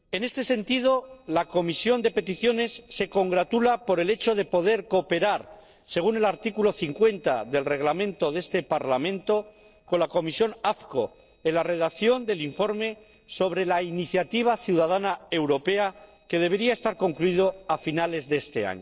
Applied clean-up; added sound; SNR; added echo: neural separator model SepFormer DNS4.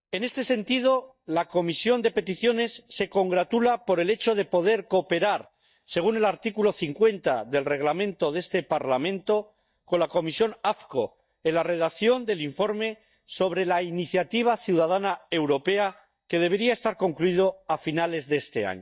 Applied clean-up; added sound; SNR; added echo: neural mask model DeepFilterNet 3.